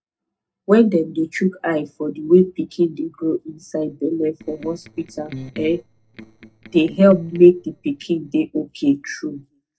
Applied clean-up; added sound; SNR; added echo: neural separator model SepFormer DNS4.